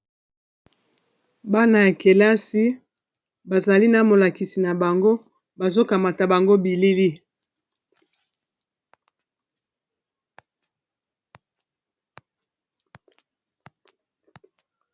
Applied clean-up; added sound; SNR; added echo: none; none; none; none.